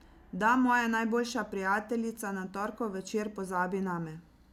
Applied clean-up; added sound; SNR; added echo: none; none; none; none.